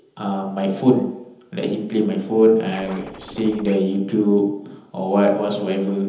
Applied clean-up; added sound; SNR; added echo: none; Scratching (performance technique); 18 dB; reverberation time 0.9 s.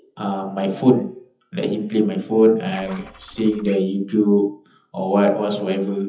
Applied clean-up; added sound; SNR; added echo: classical method WPE with log-MMSE.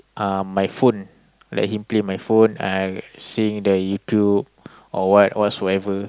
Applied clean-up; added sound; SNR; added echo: none; none; none; none.